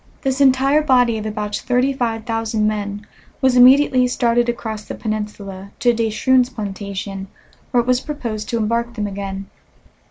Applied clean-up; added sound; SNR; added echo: none; none; none; none.